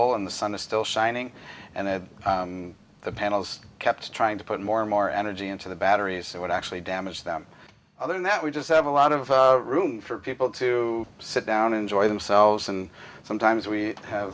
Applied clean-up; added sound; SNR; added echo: none; none; none; none.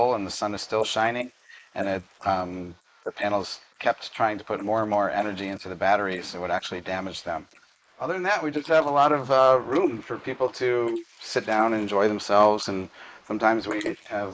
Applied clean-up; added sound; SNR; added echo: neural mask model Resemble Enhance denoiser.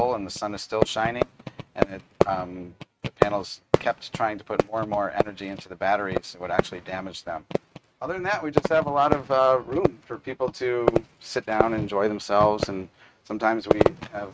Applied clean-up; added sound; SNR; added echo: neural mask model RNNoise.